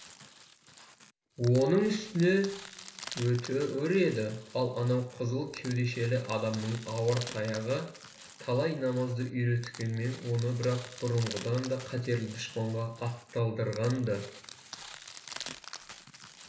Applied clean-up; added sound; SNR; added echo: none; Crushing; 16 dB; reverberation time 0.6 s.